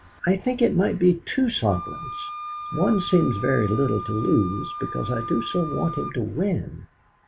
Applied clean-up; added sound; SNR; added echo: none; Wind instrument, woodwind instrument; 11 dB; none.